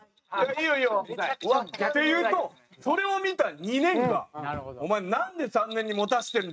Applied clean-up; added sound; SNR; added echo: neural mask model RNNoise.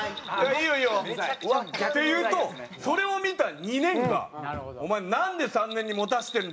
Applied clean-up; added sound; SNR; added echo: none; Bell; 18 dB; none.